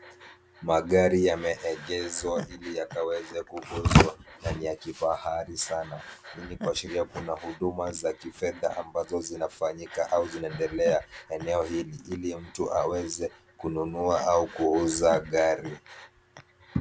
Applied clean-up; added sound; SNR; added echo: none; Breathing; 18 dB; none.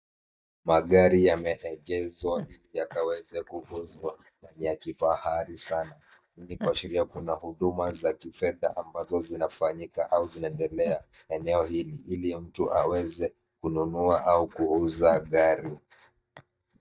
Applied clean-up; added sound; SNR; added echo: neural mask model DeepFilterNet 3.